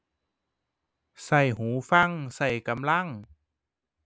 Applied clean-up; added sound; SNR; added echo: none; none; none; none.